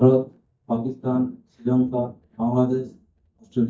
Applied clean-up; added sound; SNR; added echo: neural mask model DeepFilterNet 3.